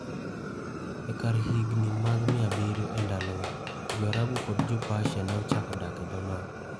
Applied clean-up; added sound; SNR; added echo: none; Drum / Drum kit + Fire; 4 dB; none.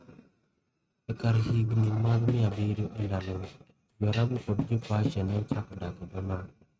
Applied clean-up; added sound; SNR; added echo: neural mask model RNNoise.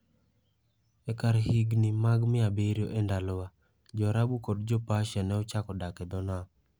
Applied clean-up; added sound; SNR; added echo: none; none; none; none.